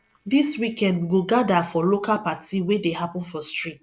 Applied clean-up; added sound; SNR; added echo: neural separator model SepFormer DNS4.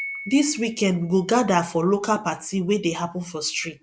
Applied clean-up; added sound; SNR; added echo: none; Piano; 19 dB; none.